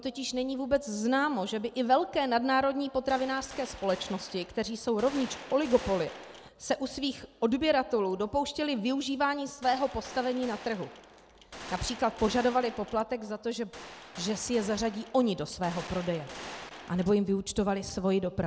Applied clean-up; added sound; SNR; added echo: none; Gunshot, gunfire; 15 dB; none.